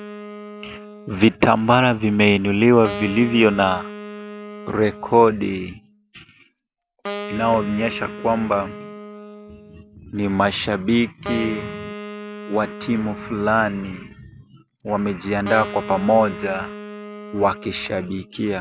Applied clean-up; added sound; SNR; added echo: none; Wind instrument, woodwind instrument; 14 dB; none.